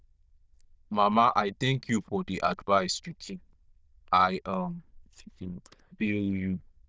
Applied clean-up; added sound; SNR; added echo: neural diffusion model UNIVERSE++.